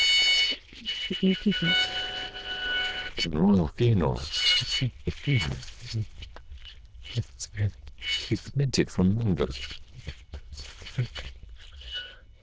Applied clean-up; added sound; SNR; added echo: neural diffusion model UNIVERSE++.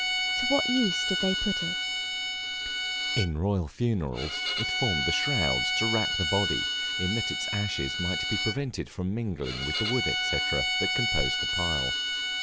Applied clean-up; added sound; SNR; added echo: none; Bowed string instrument; -2 dB; none.